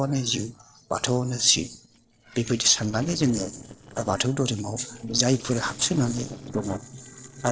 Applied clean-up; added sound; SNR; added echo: neural separator model SepFormer DNS4.